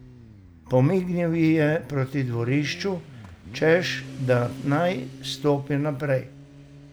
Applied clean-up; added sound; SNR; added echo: none; Motorcycle; 16 dB; none.